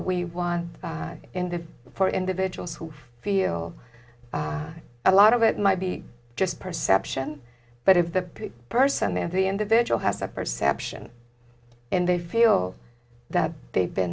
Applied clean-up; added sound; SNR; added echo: none; none; none; none.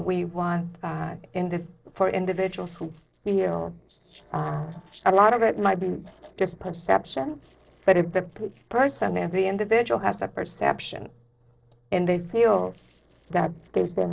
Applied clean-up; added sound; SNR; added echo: neural separator model SepFormer DNS4.